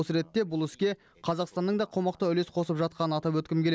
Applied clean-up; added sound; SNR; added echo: none; none; none; none.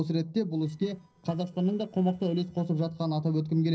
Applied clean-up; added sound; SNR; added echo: neural separator model SepFormer DNS4.